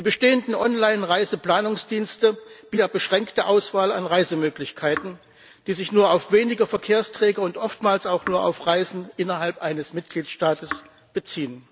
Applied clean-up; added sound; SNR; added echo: none; Raindrop / Drip; 16 dB; none.